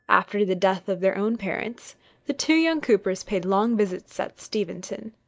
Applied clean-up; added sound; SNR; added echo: neural mask model DeepFilterNet 3.